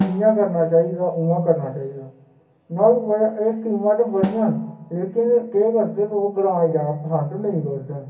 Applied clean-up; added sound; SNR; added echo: none; Snare drum; 13 dB; reverberation time 0.3 s.